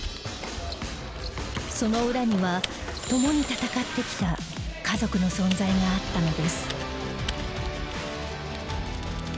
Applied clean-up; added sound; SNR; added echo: none; Typing; 17 dB; none.